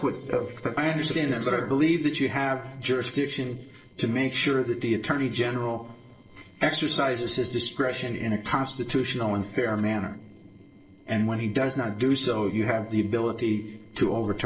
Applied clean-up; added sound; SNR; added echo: neural separator model SepFormer DNS4.